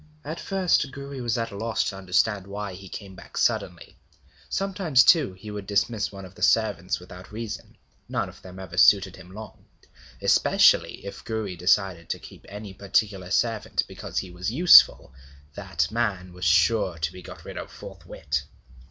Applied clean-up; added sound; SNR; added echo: none; none; none; none.